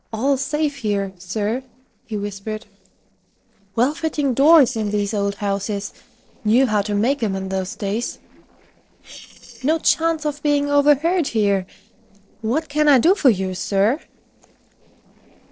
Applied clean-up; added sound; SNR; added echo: neural separator model SepFormer DNS4.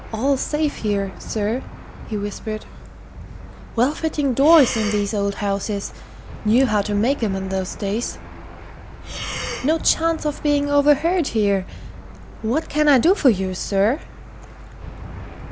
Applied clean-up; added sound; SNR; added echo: none; Breathing + Engine / Aircraft; 14 dB; none.